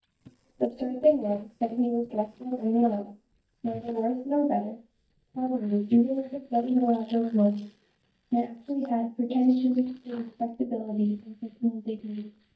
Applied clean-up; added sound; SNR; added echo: neural mask model DeepFilterNet 3.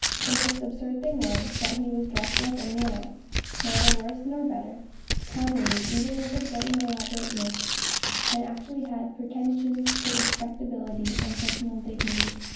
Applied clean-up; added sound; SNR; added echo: none; Tearing; 0 dB; reverberation time 0.9 s.